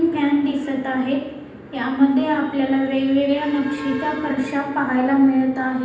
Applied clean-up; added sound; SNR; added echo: none; none; none; reverberation time 0.9 s.